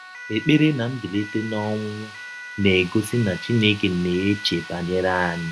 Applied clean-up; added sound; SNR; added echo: none; Siren; 16 dB; none.